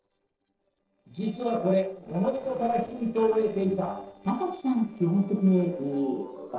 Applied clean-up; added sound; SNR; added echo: neural separator model SepFormer DNS4.